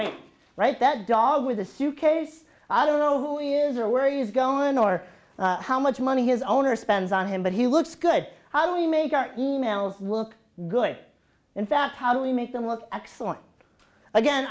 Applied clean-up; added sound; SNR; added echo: none; none; none; none.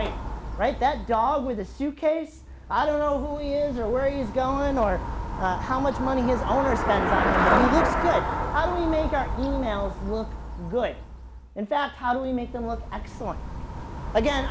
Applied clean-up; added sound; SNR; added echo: none; Traffic noise, roadway noise / Bicycle; 2 dB; none.